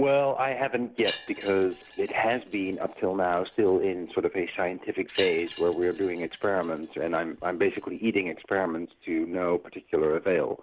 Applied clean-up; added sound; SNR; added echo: none; Wind chime; 17 dB; none.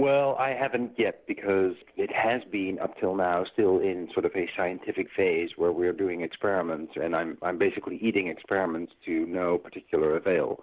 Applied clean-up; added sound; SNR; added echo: none; none; none; none.